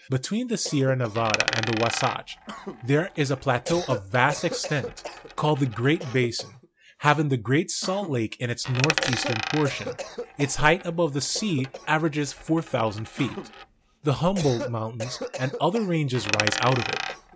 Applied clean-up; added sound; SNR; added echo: none; Cough + Coin (dropping); 8 dB; none.